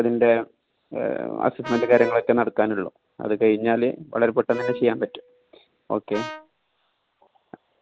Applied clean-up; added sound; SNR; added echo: none; Brass instrument + Bowed string instrument; 13 dB; none.